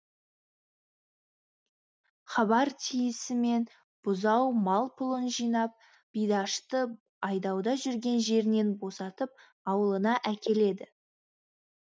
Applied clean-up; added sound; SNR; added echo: none; none; none; none.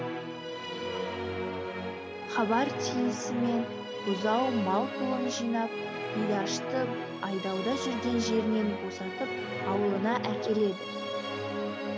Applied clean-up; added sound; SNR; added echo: none; Musical instrument; 2 dB; none.